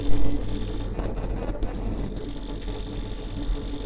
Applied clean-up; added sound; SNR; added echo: neural separator model SepFormer DNS4.